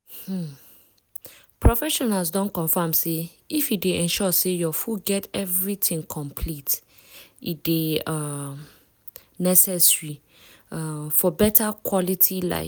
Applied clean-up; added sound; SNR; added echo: none; none; none; none.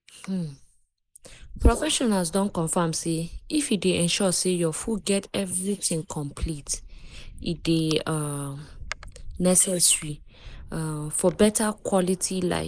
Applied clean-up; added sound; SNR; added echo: neural mask model Resemble Enhance denoiser.